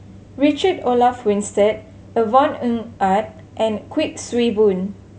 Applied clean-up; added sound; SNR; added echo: none; none; none; none.